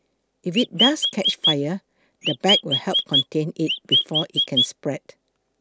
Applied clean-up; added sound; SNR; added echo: none; Chirp, tweet; -4 dB; none.